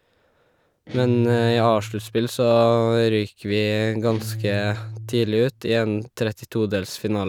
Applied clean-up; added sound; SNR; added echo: none; Guitar; 13 dB; none.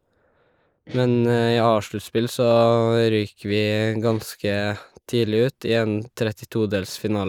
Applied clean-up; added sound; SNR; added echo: neural mask model Resemble Enhance denoiser.